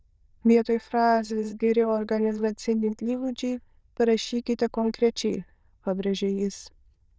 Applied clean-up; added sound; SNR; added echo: neural diffusion model UNIVERSE++.